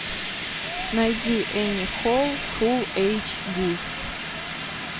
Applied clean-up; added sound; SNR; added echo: none; Fire; 3 dB; none.